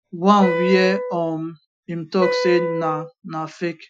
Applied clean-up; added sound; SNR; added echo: classical method Wiener filter.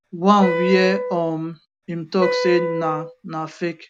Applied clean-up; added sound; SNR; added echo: none; Wind instrument, woodwind instrument; 5 dB; none.